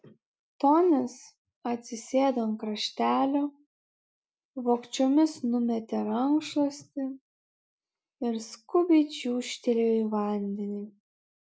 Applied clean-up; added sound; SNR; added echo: none; none; none; none.